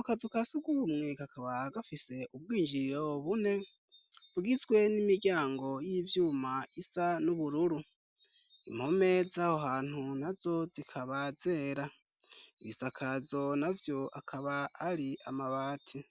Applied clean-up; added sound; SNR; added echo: none; none; none; none.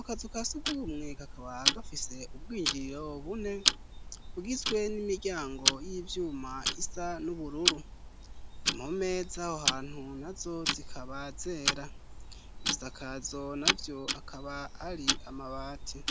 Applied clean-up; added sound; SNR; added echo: none; Tick-tock; -2 dB; none.